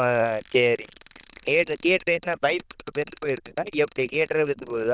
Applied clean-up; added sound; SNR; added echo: neural diffusion model UNIVERSE++.